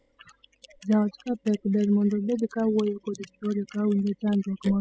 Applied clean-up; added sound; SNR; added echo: classical method spectral subtraction.